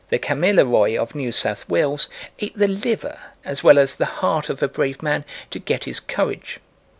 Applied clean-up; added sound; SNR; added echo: none; none; none; none.